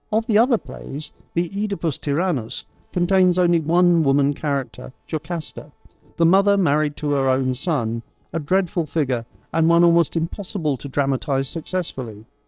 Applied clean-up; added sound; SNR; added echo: neural separator model SepFormer DNS4.